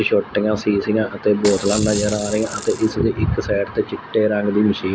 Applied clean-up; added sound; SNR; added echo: none; Rattle / Rattle (instrument); 10 dB; none.